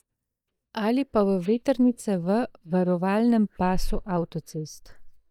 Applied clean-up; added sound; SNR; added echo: neural mask model DeepFilterNet 3.